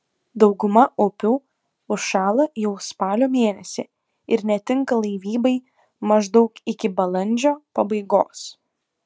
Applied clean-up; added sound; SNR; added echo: none; none; none; none.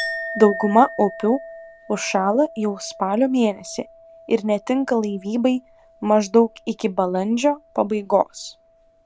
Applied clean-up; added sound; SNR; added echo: none; Chink, clink; 16 dB; none.